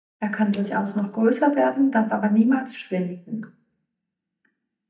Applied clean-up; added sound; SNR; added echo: neural mask model DeepFilterNet 3.